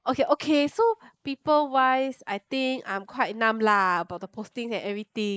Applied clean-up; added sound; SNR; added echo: neural mask model Resemble Enhance denoiser.